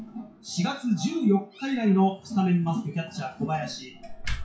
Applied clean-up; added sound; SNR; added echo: classical method WPE with log-MMSE.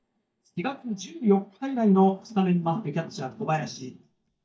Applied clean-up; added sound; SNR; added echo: neural mask model DeepFilterNet 3.